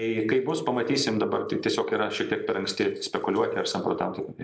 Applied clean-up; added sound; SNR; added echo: neural mask model Resemble Enhance denoiser.